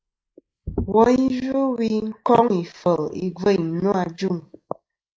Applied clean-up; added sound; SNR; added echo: neural mask model Resemble Enhance denoiser.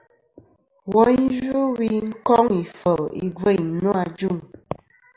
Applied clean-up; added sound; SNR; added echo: none; none; none; none.